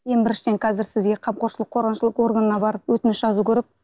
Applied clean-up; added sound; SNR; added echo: none; none; none; none.